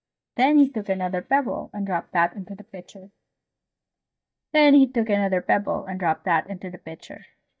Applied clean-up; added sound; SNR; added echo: neural mask model DeepFilterNet 3.